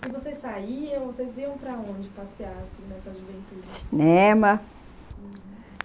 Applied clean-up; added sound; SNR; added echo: none; Hands; 20 dB; none.